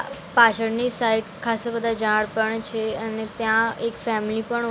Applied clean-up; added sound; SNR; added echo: none; none; none; none.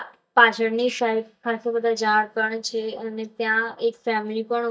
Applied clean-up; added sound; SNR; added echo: neural mask model DeepFilterNet 3.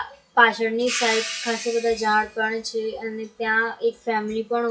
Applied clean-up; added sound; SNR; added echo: classical method WPE with log-MMSE.